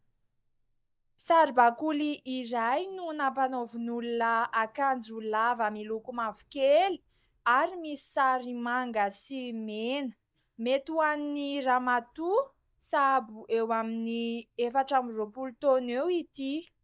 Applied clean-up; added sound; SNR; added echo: neural mask model DeepFilterNet 3.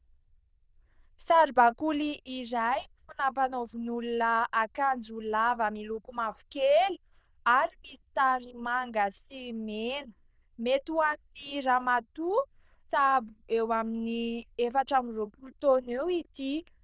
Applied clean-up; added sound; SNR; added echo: neural diffusion model UNIVERSE++.